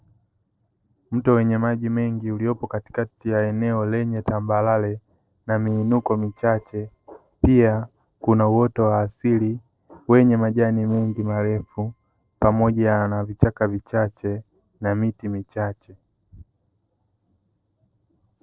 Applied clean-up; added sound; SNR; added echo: neural separator model SepFormer DNS4.